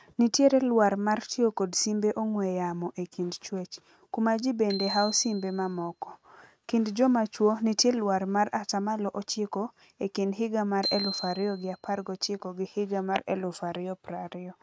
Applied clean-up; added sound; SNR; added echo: neural mask model RNNoise.